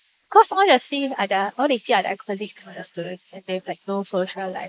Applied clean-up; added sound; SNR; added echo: neural mask model Resemble Enhance denoiser.